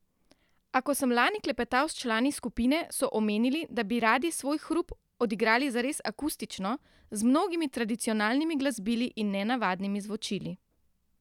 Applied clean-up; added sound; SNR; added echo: none; none; none; none.